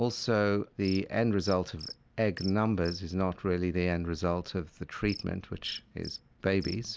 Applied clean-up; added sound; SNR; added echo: none; Cricket; 18 dB; none.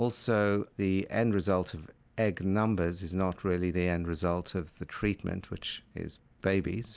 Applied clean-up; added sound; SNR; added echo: none; none; none; none.